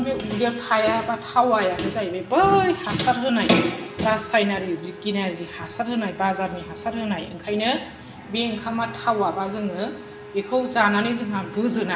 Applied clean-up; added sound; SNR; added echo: none; Bowed string instrument; 19 dB; reverberation time 0.6 s.